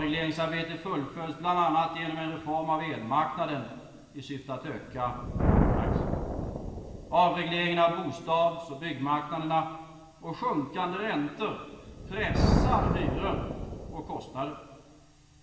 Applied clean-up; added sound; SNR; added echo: none; Thunder; 2 dB; reverberation time 1.4 s.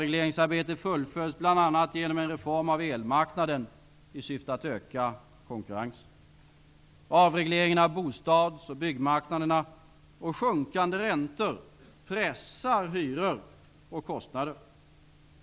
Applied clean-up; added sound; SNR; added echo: none; none; none; none.